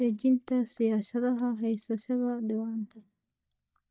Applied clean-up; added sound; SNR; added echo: neural mask model DeepFilterNet 3.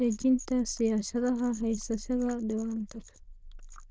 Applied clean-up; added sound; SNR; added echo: neural diffusion model UNIVERSE++.